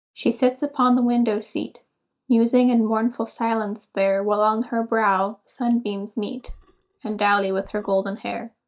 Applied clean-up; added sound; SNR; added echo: neural mask model DeepFilterNet 3.